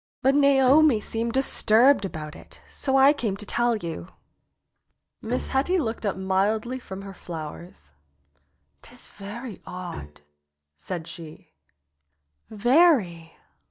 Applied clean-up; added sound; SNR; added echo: neural mask model DeepFilterNet 3.